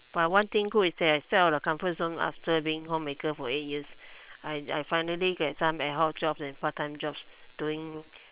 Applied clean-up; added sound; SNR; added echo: neural separator model SepFormer WHAM!.